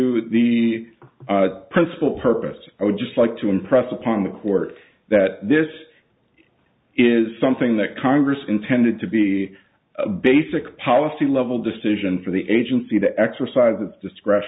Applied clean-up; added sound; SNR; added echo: none; none; none; none.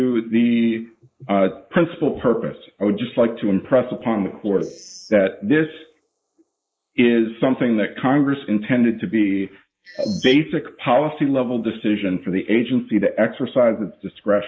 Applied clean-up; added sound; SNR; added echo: neural mask model Resemble Enhance denoiser.